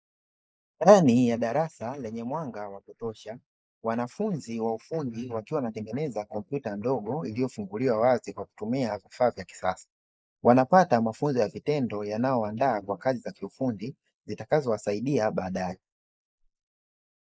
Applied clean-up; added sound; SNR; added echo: neural mask model Resemble Enhance denoiser.